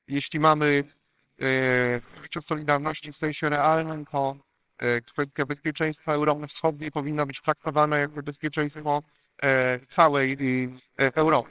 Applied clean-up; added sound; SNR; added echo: neural separator model SepFormer WHAMR!.